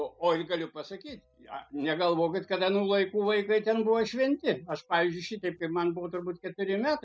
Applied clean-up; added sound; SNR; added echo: none; none; none; none.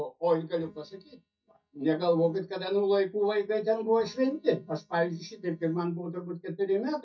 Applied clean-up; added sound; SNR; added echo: neural mask model DeepFilterNet 3.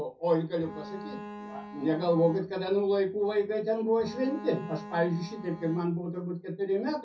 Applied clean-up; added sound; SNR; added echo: none; Bowed string instrument; 14 dB; reverberation time 0.3 s.